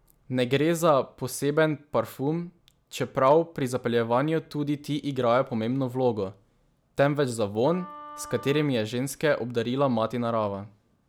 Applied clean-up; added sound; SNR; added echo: none; Wind instrument, woodwind instrument; 18 dB; none.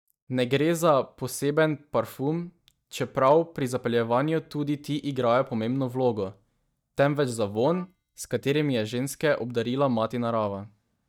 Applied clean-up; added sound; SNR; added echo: neural mask model DeepFilterNet 3.